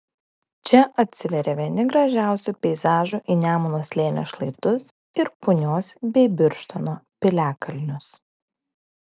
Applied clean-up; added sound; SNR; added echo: none; none; none; none.